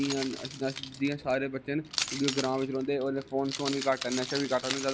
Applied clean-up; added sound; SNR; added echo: none; Keys jangling; 8 dB; none.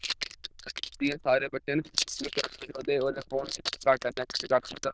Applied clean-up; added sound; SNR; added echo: neural diffusion model UNIVERSE++.